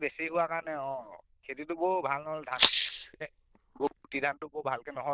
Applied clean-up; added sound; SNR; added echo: neural diffusion model UNIVERSE++.